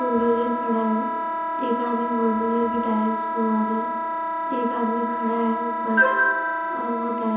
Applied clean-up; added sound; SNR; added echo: none; Wind instrument, woodwind instrument; 2 dB; reverberation time 0.9 s.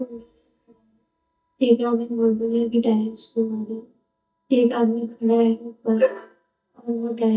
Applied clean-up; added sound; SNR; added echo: neural mask model DeepFilterNet 3.